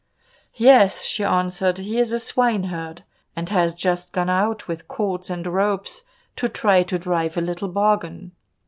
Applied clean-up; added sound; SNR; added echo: none; none; none; none.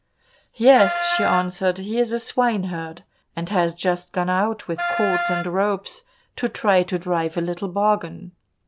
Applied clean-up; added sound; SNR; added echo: none; Wind instrument, woodwind instrument; 4 dB; none.